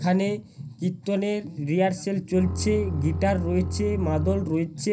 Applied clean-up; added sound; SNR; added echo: none; Bowed string instrument; 5 dB; reverberation time 0.4 s.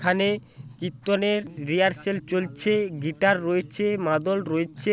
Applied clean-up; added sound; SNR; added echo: none; none; none; none.